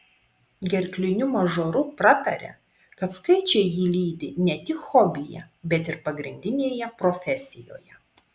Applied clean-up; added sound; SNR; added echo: none; none; none; none.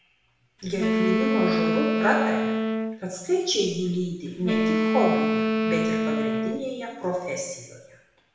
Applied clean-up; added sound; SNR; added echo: none; Wind instrument, woodwind instrument; -3 dB; reverberation time 0.9 s.